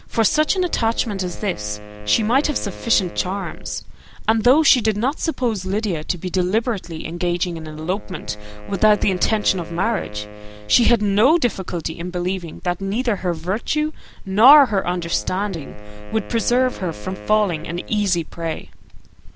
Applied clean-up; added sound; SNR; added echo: none; Wind instrument, woodwind instrument; 19 dB; none.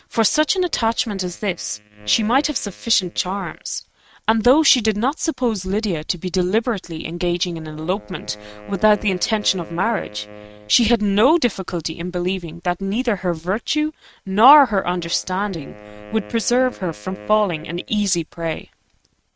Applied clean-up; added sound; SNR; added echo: neural mask model RNNoise.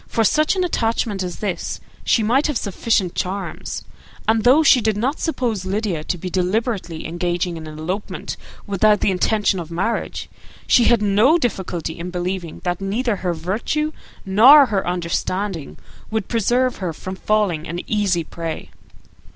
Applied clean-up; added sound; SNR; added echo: none; none; none; none.